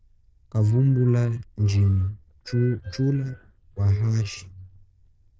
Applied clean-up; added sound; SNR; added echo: neural diffusion model UNIVERSE++.